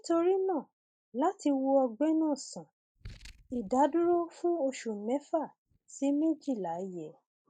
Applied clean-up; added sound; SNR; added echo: neural mask model DeepFilterNet 3.